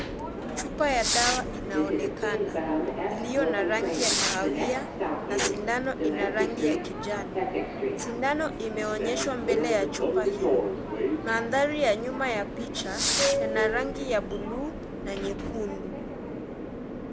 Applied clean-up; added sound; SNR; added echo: none; Fireworks + Subway, metro, underground; -2 dB; none.